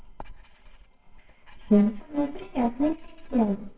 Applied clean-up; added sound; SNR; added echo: neural separator model SepFormer WHAMR!.